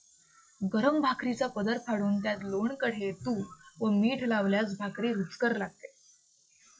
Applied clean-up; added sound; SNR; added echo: classical method log-MMSE.